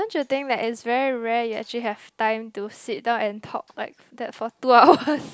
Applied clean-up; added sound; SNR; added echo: none; none; none; none.